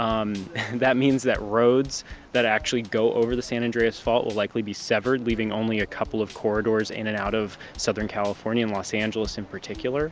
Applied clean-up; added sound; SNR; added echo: none; Drum kit; 20 dB; none.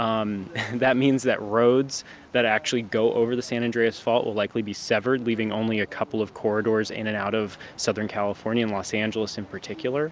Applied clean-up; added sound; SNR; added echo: none; none; none; none.